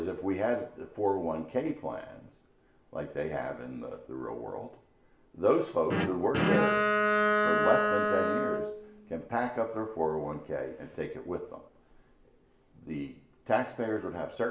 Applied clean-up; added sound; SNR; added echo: none; Bowed string instrument; -5 dB; reverberation time 0.7 s.